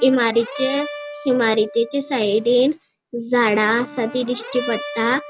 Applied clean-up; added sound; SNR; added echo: none; Brass instrument; 14 dB; none.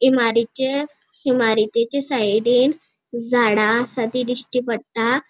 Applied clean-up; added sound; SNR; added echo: none; none; none; none.